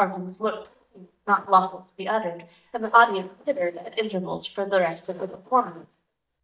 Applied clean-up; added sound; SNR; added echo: neural mask model DeepFilterNet 3.